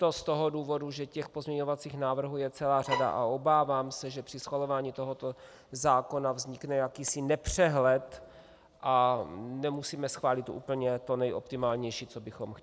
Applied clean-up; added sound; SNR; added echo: none; Bowed string instrument; 5 dB; none.